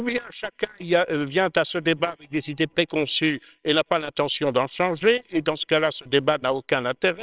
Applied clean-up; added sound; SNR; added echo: neural separator model SepFormer WHAMR!.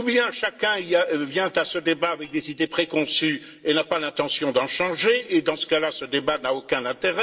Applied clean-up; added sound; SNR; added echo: neural separator model SepFormer DNS4.